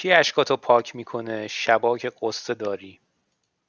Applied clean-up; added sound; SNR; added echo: none; none; none; none.